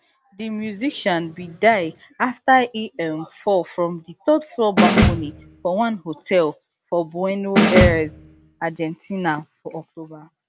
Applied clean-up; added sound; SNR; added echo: none; Snare drum; -3 dB; none.